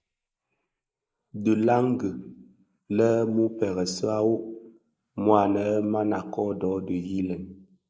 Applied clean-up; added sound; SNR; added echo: neural mask model Resemble Enhance denoiser.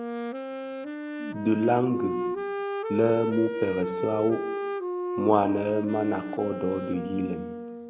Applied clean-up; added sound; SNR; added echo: none; Wind instrument, woodwind instrument; 5 dB; none.